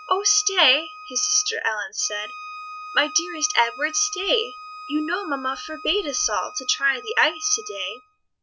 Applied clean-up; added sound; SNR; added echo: none; Bowed string instrument; 14 dB; none.